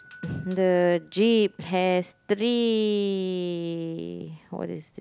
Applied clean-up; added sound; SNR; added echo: none; Doorbell; 16 dB; none.